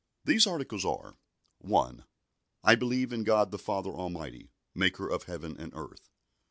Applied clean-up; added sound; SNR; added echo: none; none; none; none.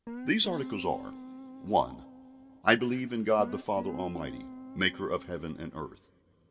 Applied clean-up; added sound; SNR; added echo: none; Guitar; 12 dB; reverberation time 1.9 s.